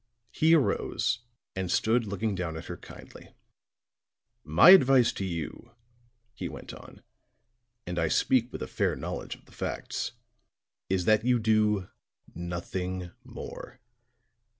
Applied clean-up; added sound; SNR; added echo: none; none; none; none.